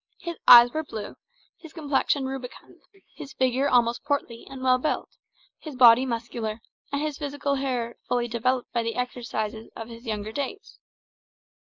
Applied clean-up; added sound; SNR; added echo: neural mask model Resemble Enhance denoiser.